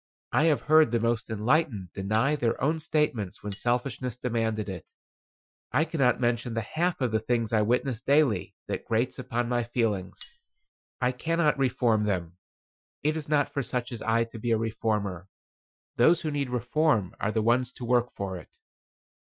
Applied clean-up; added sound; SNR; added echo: classical method Wiener filter.